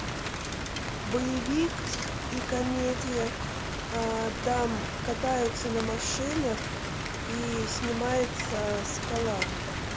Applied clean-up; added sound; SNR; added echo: none; Rain; 1 dB; none.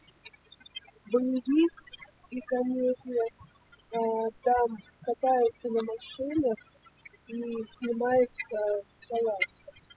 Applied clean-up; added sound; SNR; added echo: classical method spectral subtraction.